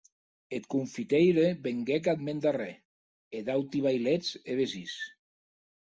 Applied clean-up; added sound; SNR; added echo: none; none; none; none.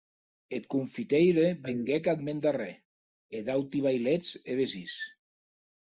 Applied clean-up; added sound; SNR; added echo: neural mask model Resemble Enhance denoiser.